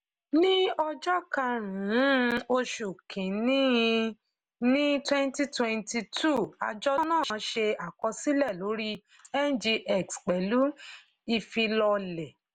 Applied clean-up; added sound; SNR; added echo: none; none; none; none.